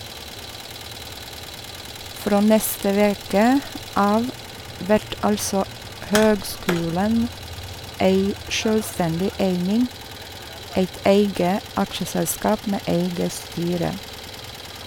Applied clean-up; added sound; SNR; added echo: none; Idling + Tap; 12 dB; none.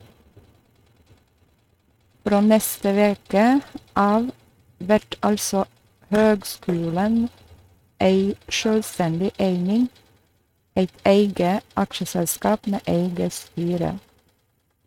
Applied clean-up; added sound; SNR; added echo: neural mask model RNNoise.